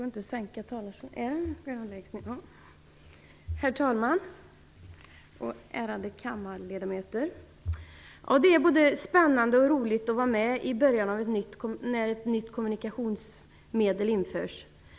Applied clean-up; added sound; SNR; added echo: none; none; none; none.